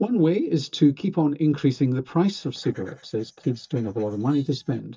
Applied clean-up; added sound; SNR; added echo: neural mask model DeepFilterNet 3.